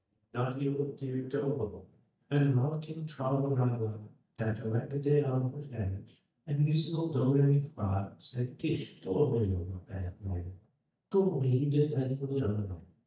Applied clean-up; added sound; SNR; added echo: neural mask model DeepFilterNet 3.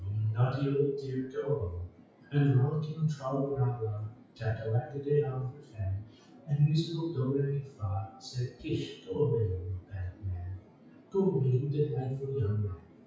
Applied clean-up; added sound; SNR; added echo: classical method WPE with log-MMSE.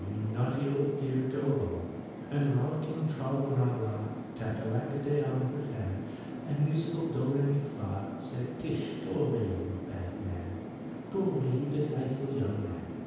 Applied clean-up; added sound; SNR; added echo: none; Fixed-wing aircraft, airplane; 8 dB; reverberation time 1.2 s.